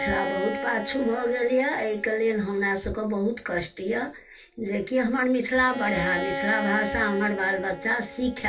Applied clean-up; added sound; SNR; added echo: none; Bowed string instrument; 9 dB; reverberation time 0.2 s.